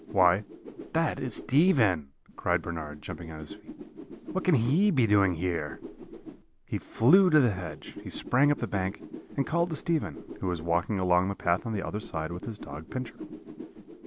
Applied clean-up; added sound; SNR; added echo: none; Whoosh, swoosh, swish; 15 dB; none.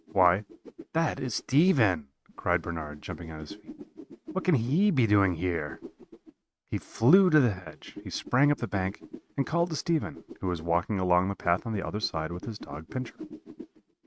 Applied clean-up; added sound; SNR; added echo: neural mask model RNNoise.